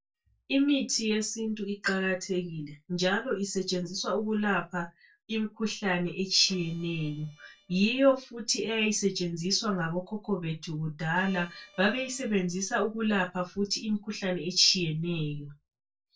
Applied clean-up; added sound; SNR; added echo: neural separator model SepFormer DNS4.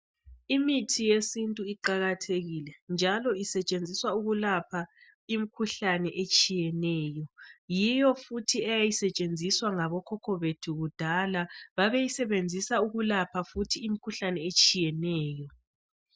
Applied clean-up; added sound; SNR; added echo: none; none; none; none.